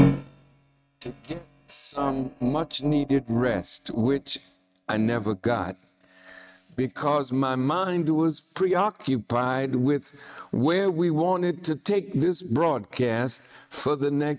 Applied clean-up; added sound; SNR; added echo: neural mask model RNNoise.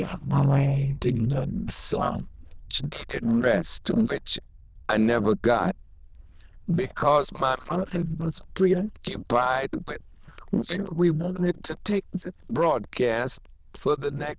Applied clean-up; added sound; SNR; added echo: neural diffusion model UNIVERSE++.